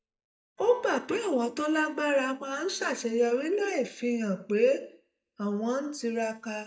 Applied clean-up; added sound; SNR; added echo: neural mask model DeepFilterNet 3.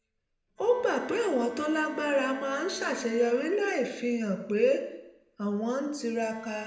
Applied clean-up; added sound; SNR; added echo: neural separator model SepFormer DNS4.